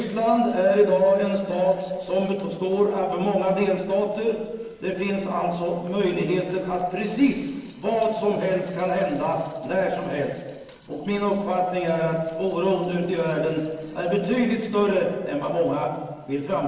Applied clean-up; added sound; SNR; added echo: neural separator model SepFormer DNS4.